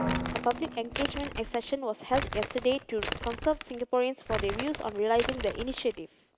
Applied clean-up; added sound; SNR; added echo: none; Drum + Crumpling, crinkling; 6 dB; none.